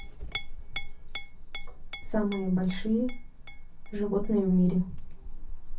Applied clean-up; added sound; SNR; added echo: none; Chink, clink; 3 dB; reverberation time 0.3 s.